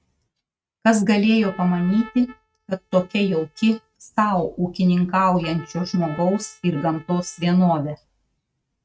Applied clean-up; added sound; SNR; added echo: neural mask model RNNoise.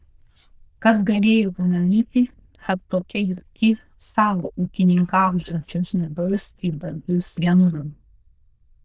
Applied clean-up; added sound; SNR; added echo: neural diffusion model UNIVERSE++.